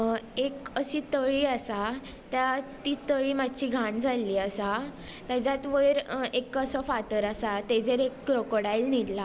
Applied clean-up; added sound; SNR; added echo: none; none; none; none.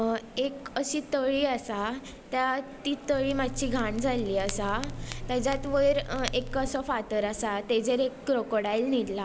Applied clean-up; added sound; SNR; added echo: none; Crackle; 7 dB; none.